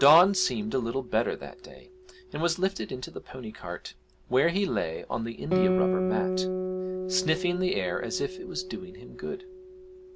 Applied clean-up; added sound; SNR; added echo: none; Guitar; 5 dB; none.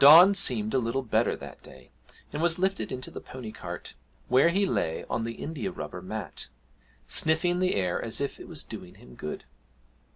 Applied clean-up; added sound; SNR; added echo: none; none; none; none.